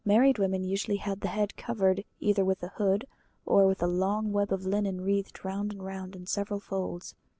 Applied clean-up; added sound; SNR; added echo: none; none; none; none.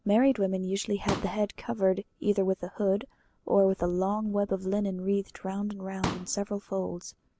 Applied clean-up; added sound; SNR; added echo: none; Explosion; 8 dB; none.